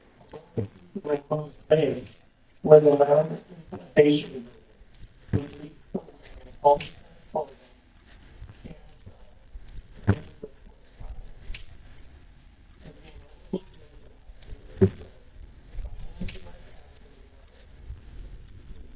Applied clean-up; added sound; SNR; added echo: neural mask model DeepFilterNet 3.